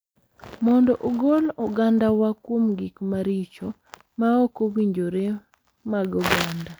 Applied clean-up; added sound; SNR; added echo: none; none; none; none.